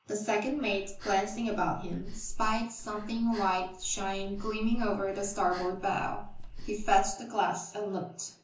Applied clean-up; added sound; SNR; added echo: none; Breathing; 6 dB; reverberation time 0.8 s.